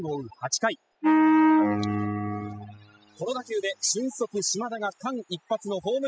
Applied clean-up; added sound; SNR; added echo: classical method spectral subtraction.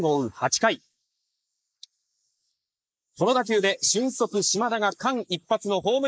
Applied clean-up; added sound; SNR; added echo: neural mask model Resemble Enhance denoiser.